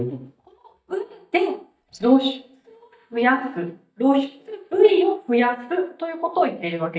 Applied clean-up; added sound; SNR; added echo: neural mask model DeepFilterNet 3.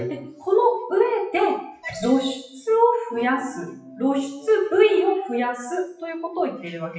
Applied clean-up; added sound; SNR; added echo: classical method WPE with log-MMSE.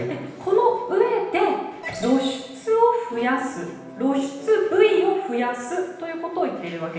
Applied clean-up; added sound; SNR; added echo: none; Piano; 18 dB; reverberation time 0.9 s.